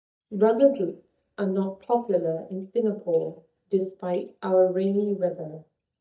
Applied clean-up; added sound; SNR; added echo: neural mask model DeepFilterNet 3.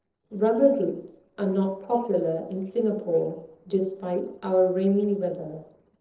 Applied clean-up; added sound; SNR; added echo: neural separator model SepFormer DNS4.